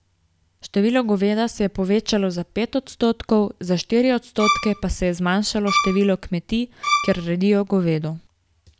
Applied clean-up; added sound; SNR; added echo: none; Bowed string instrument; 2 dB; none.